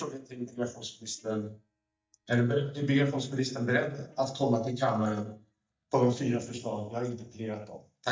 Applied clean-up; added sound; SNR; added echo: neural mask model DeepFilterNet 3.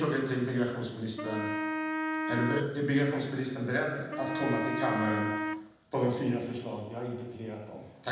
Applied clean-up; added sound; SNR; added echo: none; Wind instrument, woodwind instrument; 3 dB; reverberation time 1.1 s.